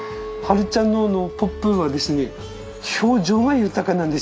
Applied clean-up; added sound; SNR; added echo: none; Chink, clink; 15 dB; none.